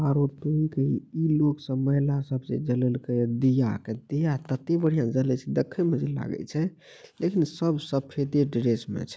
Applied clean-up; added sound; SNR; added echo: none; none; none; none.